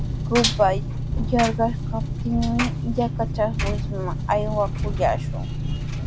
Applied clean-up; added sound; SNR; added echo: none; Engine; 0 dB; none.